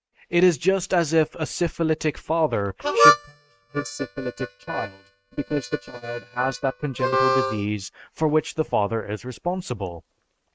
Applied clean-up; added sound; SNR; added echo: neural mask model RNNoise.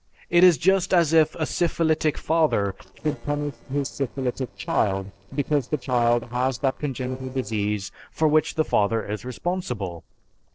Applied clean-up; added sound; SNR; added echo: neural separator model SepFormer DNS4.